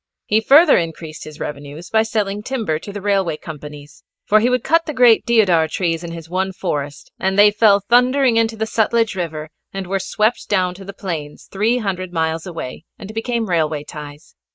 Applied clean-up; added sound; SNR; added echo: neural mask model Resemble Enhance denoiser.